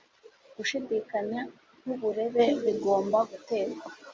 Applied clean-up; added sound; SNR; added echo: none; none; none; none.